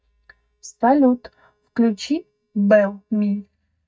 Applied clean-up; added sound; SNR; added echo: neural mask model DeepFilterNet 3.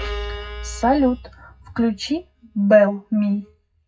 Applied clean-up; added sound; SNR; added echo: classical method WPE with log-MMSE.